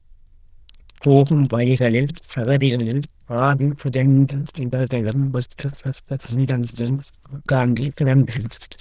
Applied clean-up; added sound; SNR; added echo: neural diffusion model UNIVERSE++.